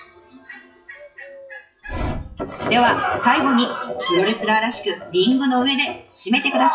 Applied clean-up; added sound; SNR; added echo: classical method WPE with log-MMSE.